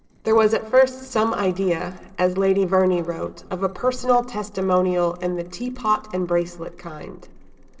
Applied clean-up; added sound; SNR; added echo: neural separator model SepFormer DNS4.